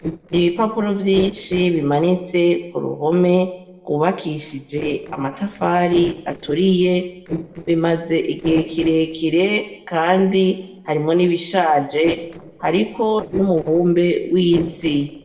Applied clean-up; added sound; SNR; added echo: neural separator model SepFormer DNS4.